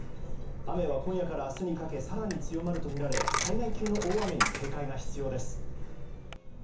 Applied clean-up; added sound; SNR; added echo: none; Coin (dropping); -1 dB; reverberation time 0.7 s.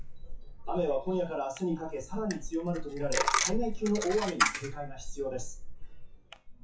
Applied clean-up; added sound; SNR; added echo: classical method WPE with log-MMSE.